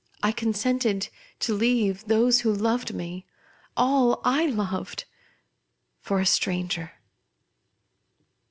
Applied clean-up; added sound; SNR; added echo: none; none; none; none.